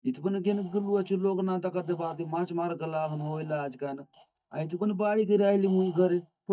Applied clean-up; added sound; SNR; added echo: neural mask model DeepFilterNet 3.